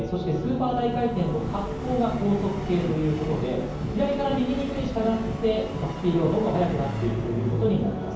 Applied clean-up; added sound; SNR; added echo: none; Subway, metro, underground; 11 dB; reverberation time 0.9 s.